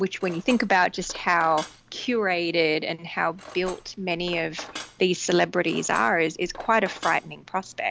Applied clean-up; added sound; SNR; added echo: none; Cutlery, silverware; 18 dB; none.